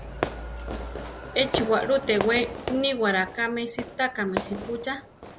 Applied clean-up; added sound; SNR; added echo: none; Fireworks; 8 dB; none.